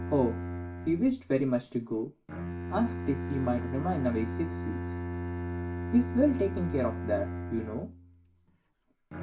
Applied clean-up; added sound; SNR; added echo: none; Bowed string instrument; 5 dB; reverberation time 0.2 s.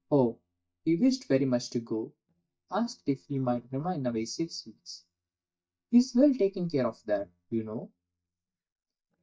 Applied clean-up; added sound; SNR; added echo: neural mask model DeepFilterNet 3.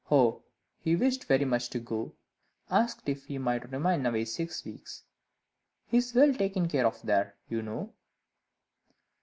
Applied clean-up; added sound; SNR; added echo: none; none; none; none.